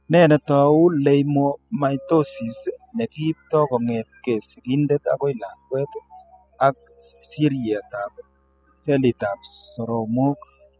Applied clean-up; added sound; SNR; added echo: classical method spectral subtraction.